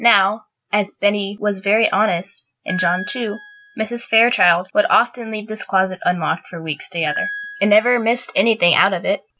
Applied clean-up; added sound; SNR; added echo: none; Piano; 12 dB; none.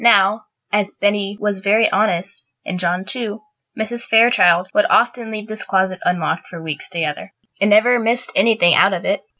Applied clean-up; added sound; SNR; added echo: none; none; none; none.